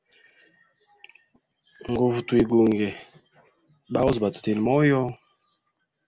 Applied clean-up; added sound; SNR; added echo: none; none; none; none.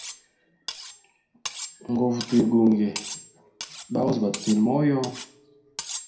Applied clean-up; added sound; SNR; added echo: none; Cutlery, silverware; 13 dB; reverberation time 0.4 s.